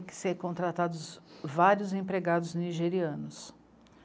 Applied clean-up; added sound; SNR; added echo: none; none; none; none.